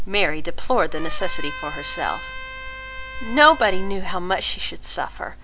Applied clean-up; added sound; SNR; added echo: none; Trumpet; 14 dB; none.